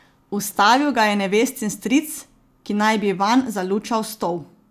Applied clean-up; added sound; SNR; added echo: none; none; none; none.